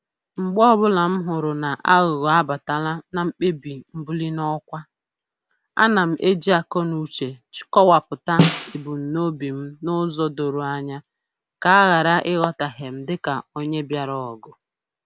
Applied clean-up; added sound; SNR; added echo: none; Snare drum; 2 dB; none.